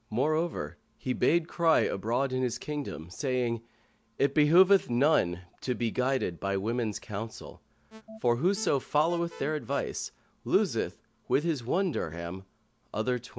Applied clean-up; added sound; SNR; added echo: none; Alarm; 18 dB; none.